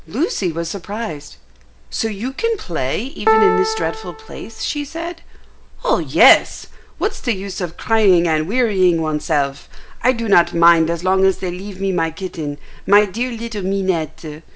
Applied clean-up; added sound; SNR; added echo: none; Piano; 3 dB; none.